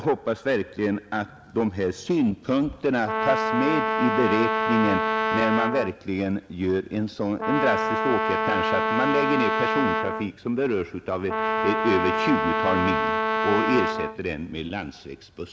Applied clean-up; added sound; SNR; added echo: none; Brass instrument; -1 dB; none.